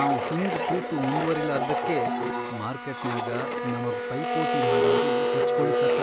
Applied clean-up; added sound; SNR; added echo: none; Domestic sounds, home sounds; -5 dB; none.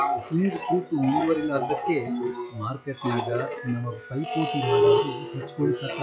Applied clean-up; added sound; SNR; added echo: classical method log-MMSE.